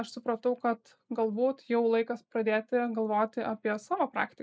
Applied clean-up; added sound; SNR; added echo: neural mask model Resemble Enhance denoiser.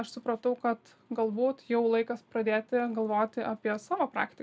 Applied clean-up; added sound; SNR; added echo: none; none; none; none.